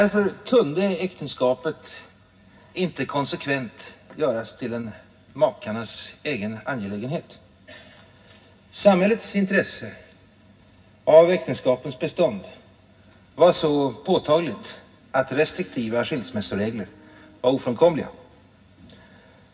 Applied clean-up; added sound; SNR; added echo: none; none; none; reverberation time 0.4 s.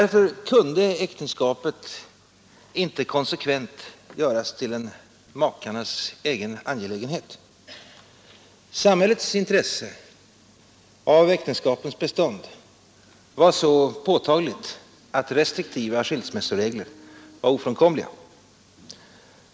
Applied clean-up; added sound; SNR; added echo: none; none; none; none.